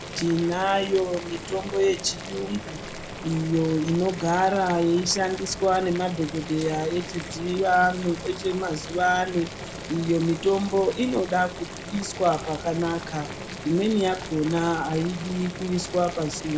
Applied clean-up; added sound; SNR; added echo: none; Boiling; 11 dB; none.